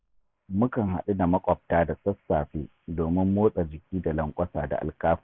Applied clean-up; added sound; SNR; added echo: neural mask model Resemble Enhance denoiser.